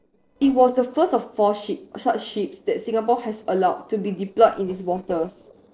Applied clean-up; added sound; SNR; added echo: neural separator model SepFormer DNS4.